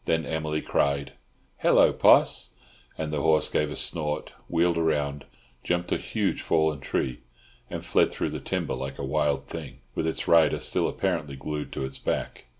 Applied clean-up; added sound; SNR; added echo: none; none; none; none.